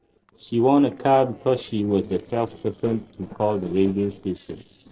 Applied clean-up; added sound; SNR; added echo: neural separator model SepFormer DNS4.